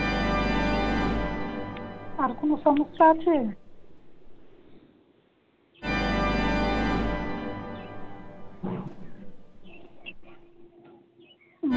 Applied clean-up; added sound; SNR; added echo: none; Organ; 0 dB; none.